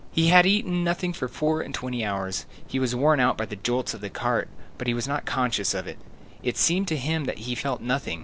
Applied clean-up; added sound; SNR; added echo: none; none; none; none.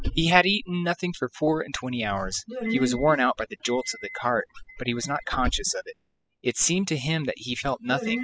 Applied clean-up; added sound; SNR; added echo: classical method spectral subtraction.